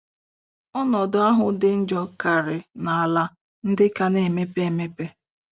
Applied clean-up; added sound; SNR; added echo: none; none; none; none.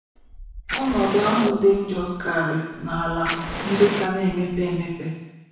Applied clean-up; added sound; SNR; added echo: none; Fire; 9 dB; reverberation time 1.0 s.